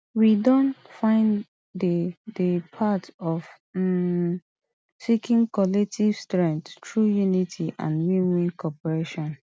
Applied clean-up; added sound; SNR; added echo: none; none; none; none.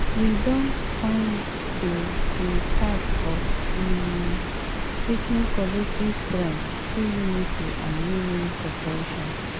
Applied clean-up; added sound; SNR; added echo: none; Rain; -3 dB; none.